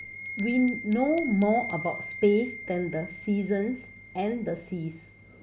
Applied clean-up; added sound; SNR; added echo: none; Bell; 12 dB; none.